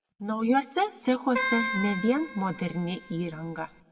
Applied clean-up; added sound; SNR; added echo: none; Keyboard (musical); 6 dB; reverberation time 2.1 s.